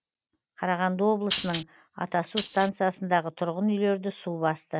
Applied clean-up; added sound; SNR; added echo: neural mask model RNNoise.